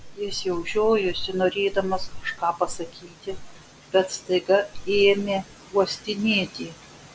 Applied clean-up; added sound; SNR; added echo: none; none; none; none.